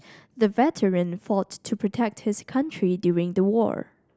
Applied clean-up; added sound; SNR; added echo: none; none; none; none.